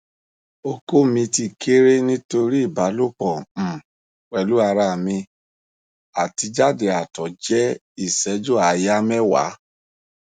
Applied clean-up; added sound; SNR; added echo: none; none; none; none.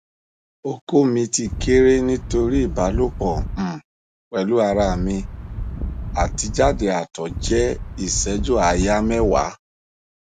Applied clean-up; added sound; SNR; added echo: none; Wind; 5 dB; none.